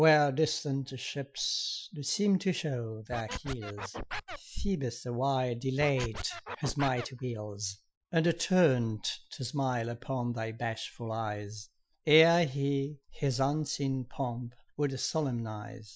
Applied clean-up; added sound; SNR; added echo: classical method Wiener filter.